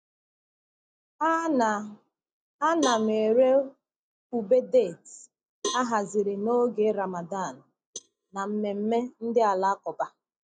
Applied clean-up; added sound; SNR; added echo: neural mask model DeepFilterNet 3.